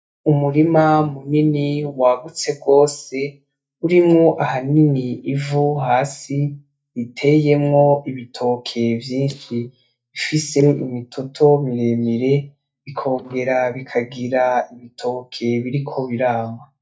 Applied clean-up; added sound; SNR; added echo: neural mask model DeepFilterNet 3.